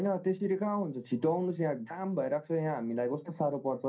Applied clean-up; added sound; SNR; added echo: none; none; none; reverberation time 0.3 s.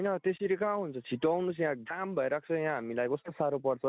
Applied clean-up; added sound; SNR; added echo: none; none; none; none.